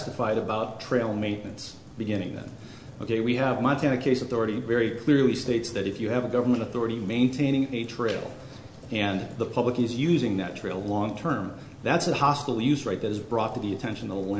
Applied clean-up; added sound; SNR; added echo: none; none; none; none.